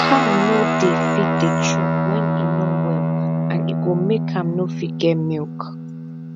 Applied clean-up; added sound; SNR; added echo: none; Guitar; -3 dB; none.